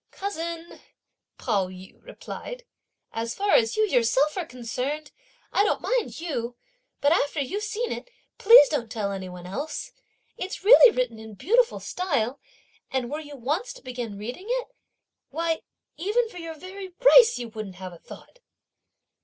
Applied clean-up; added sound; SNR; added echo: none; none; none; none.